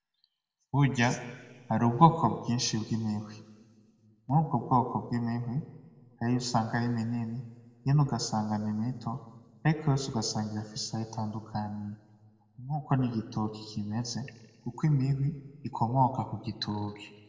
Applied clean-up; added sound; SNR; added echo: none; none; none; reverberation time 1.7 s.